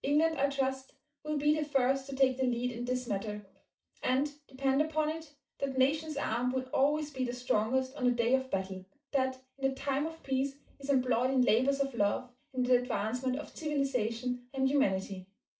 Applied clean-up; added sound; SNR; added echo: none; none; none; reverberation time 0.2 s.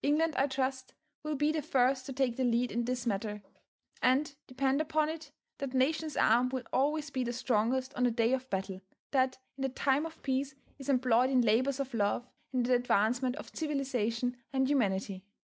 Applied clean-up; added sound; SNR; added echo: none; none; none; none.